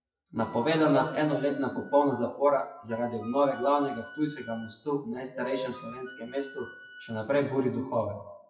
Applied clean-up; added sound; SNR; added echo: classical method WPE with log-MMSE.